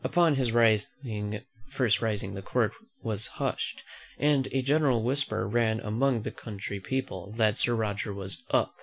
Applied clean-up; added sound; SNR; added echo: none; none; none; none.